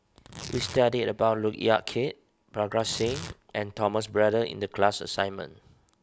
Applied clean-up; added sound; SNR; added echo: none; Tearing; 16 dB; none.